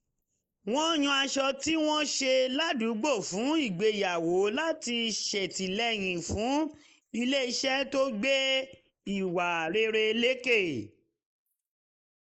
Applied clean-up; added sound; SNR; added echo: neural mask model Resemble Enhance denoiser.